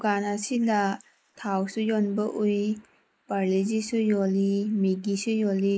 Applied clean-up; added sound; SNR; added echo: neural mask model Resemble Enhance denoiser.